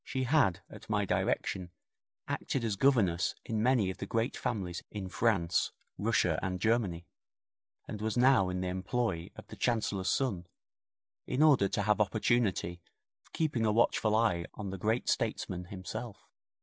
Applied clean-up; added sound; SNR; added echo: none; none; none; none.